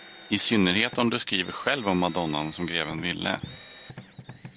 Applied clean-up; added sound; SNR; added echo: none; Drill; 17 dB; none.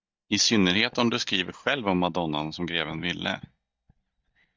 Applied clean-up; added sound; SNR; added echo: neural mask model DeepFilterNet 3.